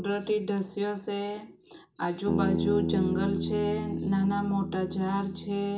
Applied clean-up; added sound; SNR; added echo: none; Bass guitar; 4 dB; reverberation time 0.2 s.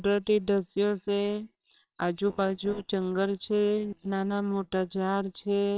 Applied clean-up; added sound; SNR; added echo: neural separator model SepFormer WHAMR!.